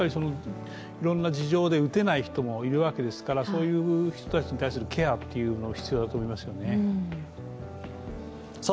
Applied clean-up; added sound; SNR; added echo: none; none; none; none.